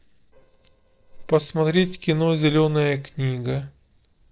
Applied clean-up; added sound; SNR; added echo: neural separator model SepFormer DNS4.